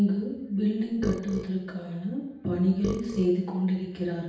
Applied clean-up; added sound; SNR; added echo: none; Burping, eructation; 11 dB; reverberation time 0.9 s.